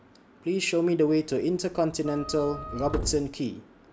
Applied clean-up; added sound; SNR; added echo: none; Subway, metro, underground + Wind instrument, woodwind instrument; 11 dB; none.